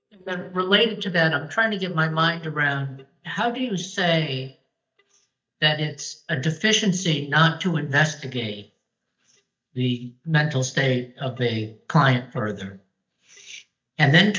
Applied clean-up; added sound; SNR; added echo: neural mask model DeepFilterNet 3.